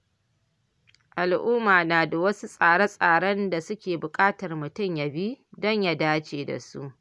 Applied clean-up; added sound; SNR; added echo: none; none; none; none.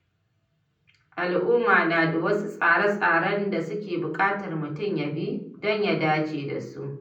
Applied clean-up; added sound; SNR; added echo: none; none; none; reverberation time 0.6 s.